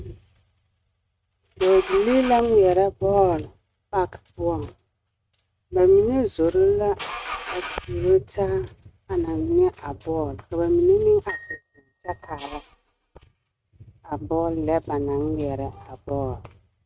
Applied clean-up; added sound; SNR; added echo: neural mask model RNNoise.